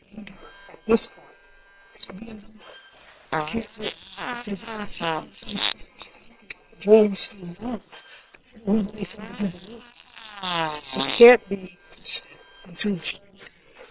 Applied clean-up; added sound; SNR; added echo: neural separator model SepFormer WHAM!.